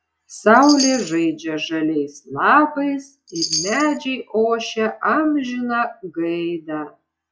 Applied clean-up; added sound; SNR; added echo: classical method log-MMSE.